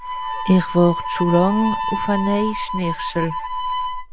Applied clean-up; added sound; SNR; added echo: none; Harmonica; 4 dB; none.